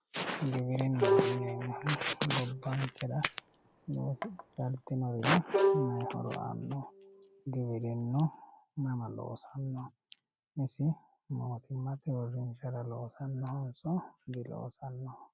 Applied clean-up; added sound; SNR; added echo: none; Bowed string instrument + Chink, clink; -1 dB; none.